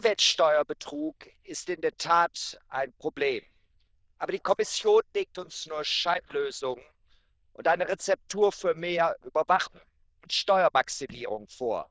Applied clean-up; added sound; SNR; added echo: neural diffusion model UNIVERSE++.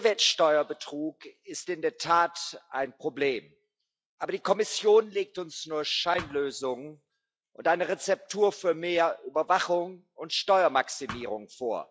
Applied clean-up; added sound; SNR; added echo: classical method log-MMSE.